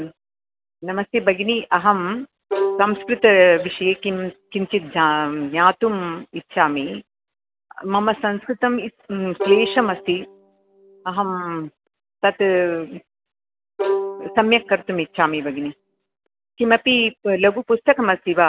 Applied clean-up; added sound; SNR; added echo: none; Bowed string instrument; 8 dB; none.